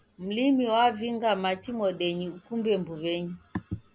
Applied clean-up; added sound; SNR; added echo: none; none; none; none.